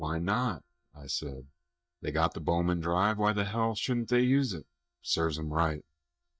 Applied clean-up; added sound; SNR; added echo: neural mask model DeepFilterNet 3.